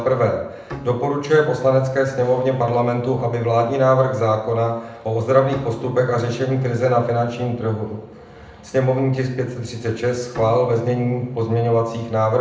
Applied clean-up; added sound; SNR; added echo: none; Bowed string instrument; 18 dB; reverberation time 0.7 s.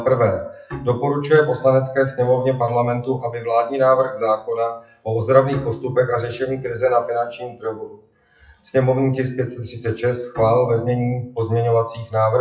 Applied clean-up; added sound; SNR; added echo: classical method WPE with log-MMSE.